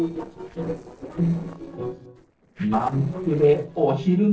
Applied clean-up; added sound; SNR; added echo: neural separator model SepFormer DNS4.